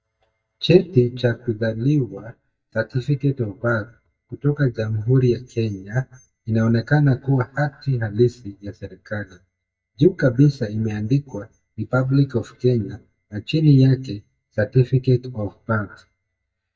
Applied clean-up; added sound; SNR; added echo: neural mask model DeepFilterNet 3.